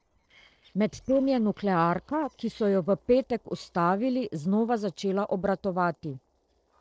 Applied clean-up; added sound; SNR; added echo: neural separator model SepFormer DNS4.